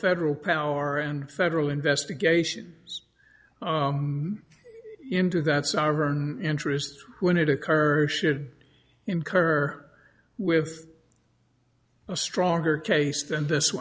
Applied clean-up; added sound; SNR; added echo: none; none; none; none.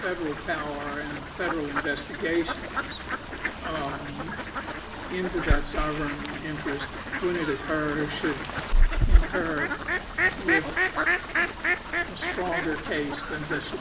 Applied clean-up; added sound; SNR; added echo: none; Fowl; -4 dB; reverberation time 2.6 s.